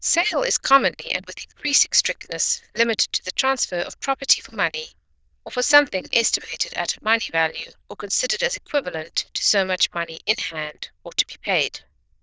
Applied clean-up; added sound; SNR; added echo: neural diffusion model UNIVERSE++.